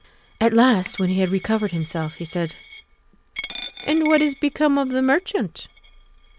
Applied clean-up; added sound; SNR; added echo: none; Coin (dropping); 14 dB; none.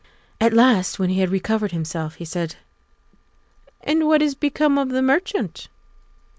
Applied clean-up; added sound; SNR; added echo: none; none; none; none.